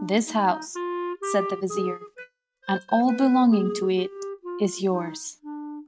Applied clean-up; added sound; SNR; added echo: neural mask model RNNoise.